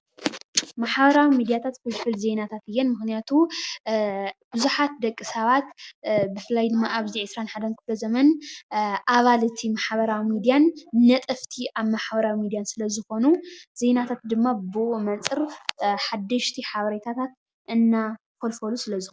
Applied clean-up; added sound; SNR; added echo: none; none; none; none.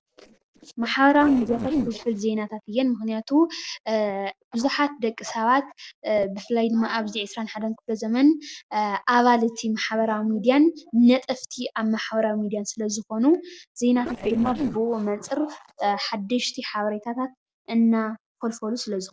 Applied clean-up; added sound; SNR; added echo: neural separator model SepFormer DNS4.